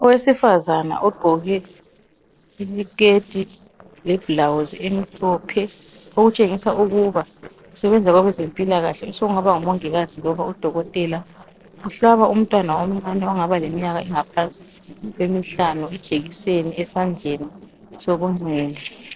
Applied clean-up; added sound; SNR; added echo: neural separator model SepFormer DNS4.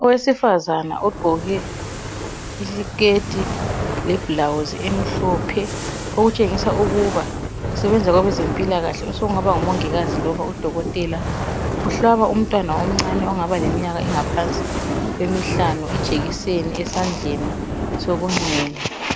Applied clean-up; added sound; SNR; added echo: none; Fire; 4 dB; none.